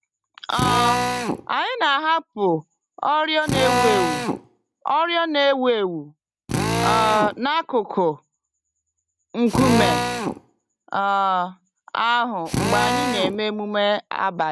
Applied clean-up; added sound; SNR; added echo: none; Drill; 4 dB; none.